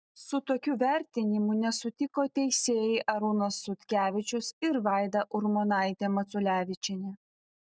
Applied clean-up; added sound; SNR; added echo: none; none; none; none.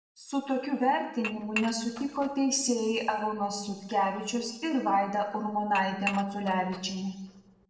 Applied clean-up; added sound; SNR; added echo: none; Dishes, pots, and pans / Chink, clink; 11 dB; reverberation time 0.9 s.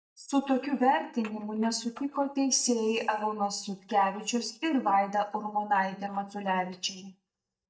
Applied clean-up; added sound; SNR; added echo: neural mask model DeepFilterNet 3.